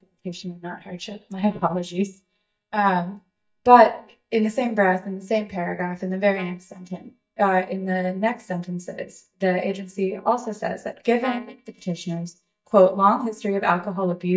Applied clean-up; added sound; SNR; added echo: neural mask model DeepFilterNet 3.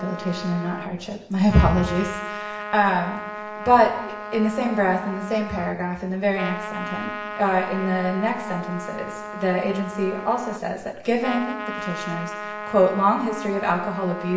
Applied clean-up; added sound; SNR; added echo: none; Trumpet; 10 dB; reverberation time 0.8 s.